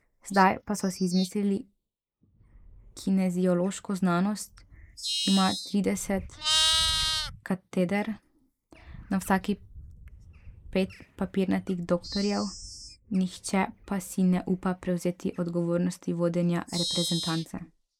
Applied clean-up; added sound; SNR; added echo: neural mask model Resemble Enhance denoiser.